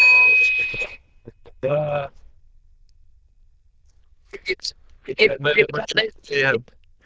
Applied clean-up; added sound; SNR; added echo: neural diffusion model UNIVERSE++.